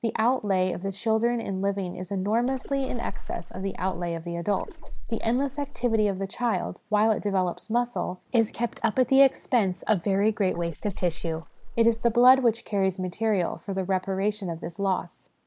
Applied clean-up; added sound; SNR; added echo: neural mask model Resemble Enhance denoiser.